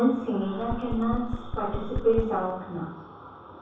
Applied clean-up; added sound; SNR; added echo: none; Knock; 6 dB; reverberation time 0.7 s.